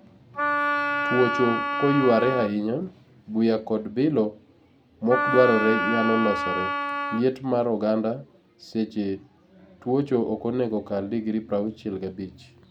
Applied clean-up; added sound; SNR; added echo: none; Wind instrument, woodwind instrument; 1 dB; none.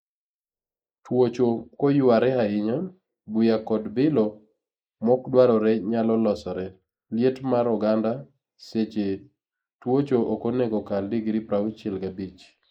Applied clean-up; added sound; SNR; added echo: neural mask model Resemble Enhance denoiser.